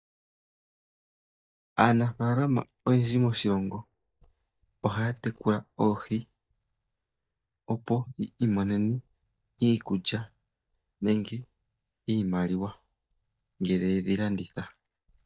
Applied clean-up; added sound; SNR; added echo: neural mask model DeepFilterNet 3.